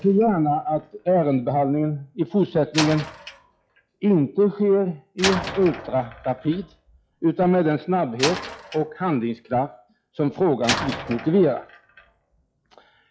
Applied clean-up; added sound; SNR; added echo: classical method log-MMSE.